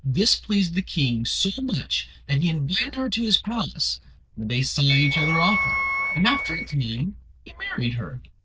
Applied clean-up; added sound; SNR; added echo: neural diffusion model UNIVERSE++.